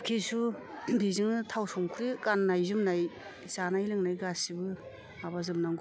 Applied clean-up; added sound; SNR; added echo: none; none; none; none.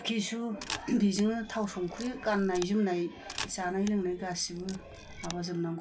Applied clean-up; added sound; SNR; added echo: none; Camera; 13 dB; reverberation time 0.2 s.